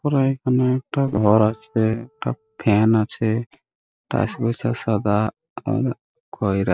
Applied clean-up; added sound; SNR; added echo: neural separator model SepFormer DNS4.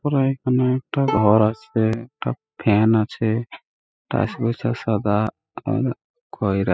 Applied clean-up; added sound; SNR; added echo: classical method spectral subtraction.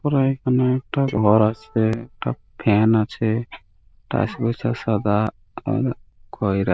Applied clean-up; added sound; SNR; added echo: neural diffusion model UNIVERSE++.